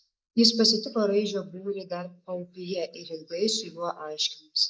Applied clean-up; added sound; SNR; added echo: neural mask model Resemble Enhance denoiser.